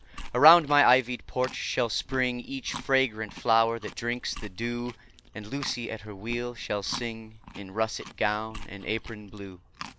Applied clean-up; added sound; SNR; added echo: none; Chewing, mastication; 16 dB; none.